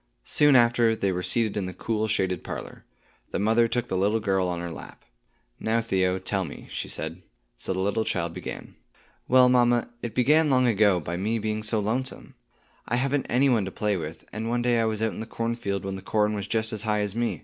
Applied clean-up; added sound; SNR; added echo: none; none; none; none.